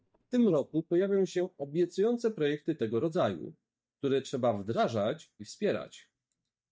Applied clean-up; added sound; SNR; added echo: neural mask model DeepFilterNet 3.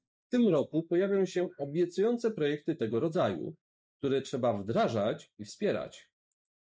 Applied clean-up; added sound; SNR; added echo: neural mask model Resemble Enhance denoiser.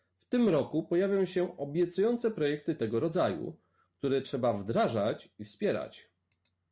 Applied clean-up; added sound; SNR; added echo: none; none; none; none.